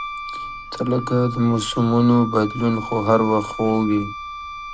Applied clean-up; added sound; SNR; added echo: none; Wind instrument, woodwind instrument; 11 dB; none.